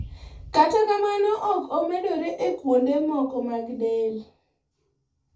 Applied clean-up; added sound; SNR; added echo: none; none; none; reverberation time 0.2 s.